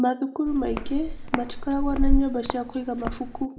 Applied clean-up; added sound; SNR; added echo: none; Walk, footsteps; 0 dB; reverberation time 0.8 s.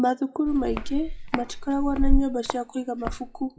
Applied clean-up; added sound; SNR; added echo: classical method WPE with log-MMSE.